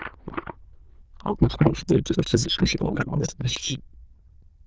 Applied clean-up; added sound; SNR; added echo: neural diffusion model UNIVERSE++.